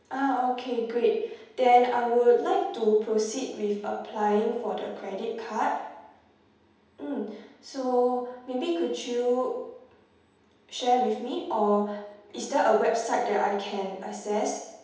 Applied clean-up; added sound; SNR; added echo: none; none; none; reverberation time 0.8 s.